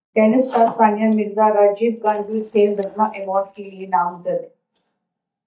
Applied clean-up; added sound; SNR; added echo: neural mask model DeepFilterNet 3.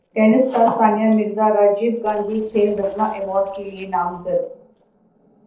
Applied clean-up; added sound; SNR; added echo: neural separator model SepFormer DNS4.